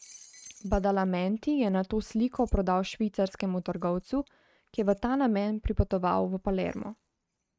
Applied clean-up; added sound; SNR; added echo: neural mask model RNNoise.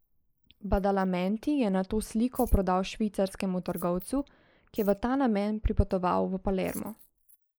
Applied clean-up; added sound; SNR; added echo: neural mask model Resemble Enhance denoiser.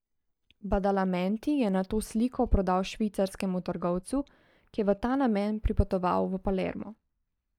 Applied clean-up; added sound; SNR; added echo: neural mask model DeepFilterNet 3.